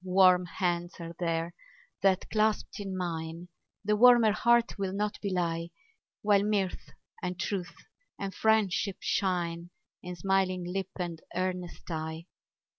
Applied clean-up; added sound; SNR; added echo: none; none; none; none.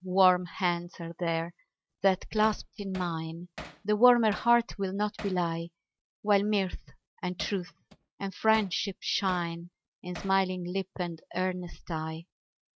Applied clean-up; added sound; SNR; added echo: neural mask model RNNoise.